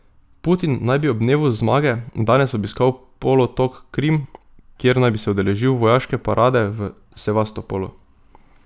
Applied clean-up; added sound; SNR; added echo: none; none; none; none.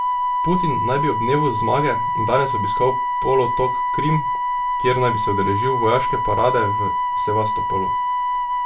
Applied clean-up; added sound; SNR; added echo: none; Wind instrument, woodwind instrument; -2 dB; reverberation time 0.2 s.